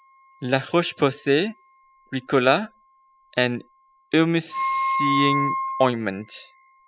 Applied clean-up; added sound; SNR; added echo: classical method spectral subtraction.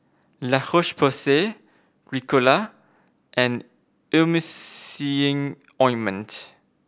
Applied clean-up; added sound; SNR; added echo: none; none; none; none.